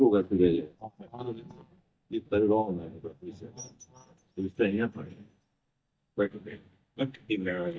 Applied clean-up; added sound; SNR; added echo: neural mask model DeepFilterNet 3.